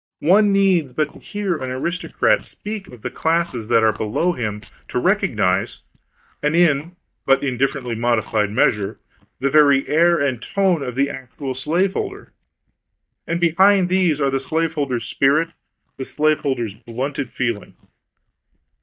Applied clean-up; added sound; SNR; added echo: neural mask model DeepFilterNet 3.